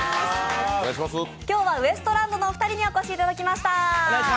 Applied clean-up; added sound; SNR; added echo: none; none; none; none.